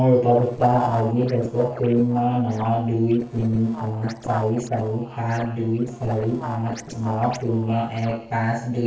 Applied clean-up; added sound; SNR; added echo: neural separator model SepFormer DNS4.